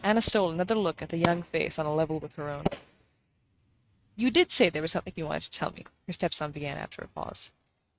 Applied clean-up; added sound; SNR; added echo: neural mask model RNNoise.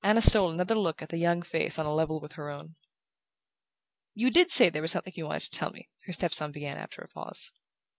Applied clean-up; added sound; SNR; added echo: none; none; none; none.